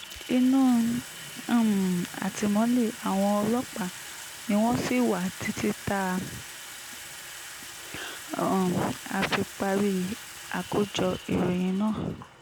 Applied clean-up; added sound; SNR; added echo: none; Sink (filling or washing) / Water tap, faucet; 14 dB; none.